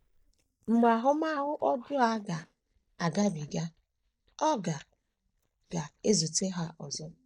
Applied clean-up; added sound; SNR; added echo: neural mask model DeepFilterNet 3.